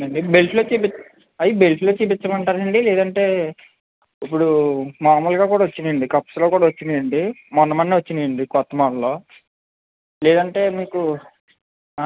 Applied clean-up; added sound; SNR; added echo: none; none; none; none.